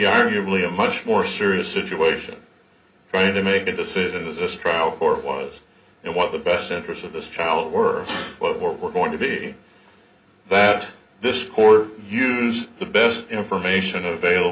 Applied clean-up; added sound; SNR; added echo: none; none; none; reverberation time 0.3 s.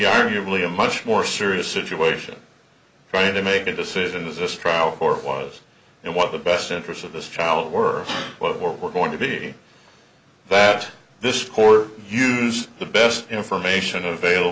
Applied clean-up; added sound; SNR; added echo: none; none; none; none.